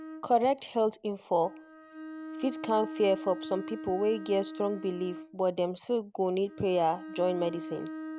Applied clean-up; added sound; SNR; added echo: none; Bowed string instrument; 12 dB; none.